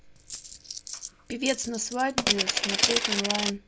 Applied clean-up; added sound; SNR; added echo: none; Coin (dropping); -2 dB; none.